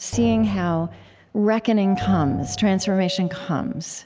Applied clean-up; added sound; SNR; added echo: none; Doorbell + Drum; 11 dB; none.